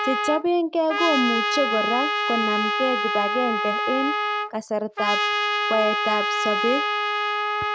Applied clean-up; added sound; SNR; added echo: none; Trumpet; -1 dB; none.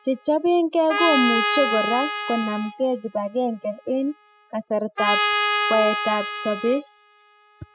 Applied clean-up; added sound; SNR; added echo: classical method spectral subtraction.